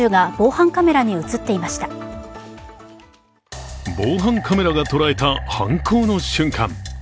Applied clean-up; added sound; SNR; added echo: none; none; none; none.